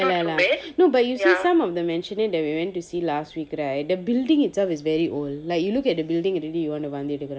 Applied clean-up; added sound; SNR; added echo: none; none; none; none.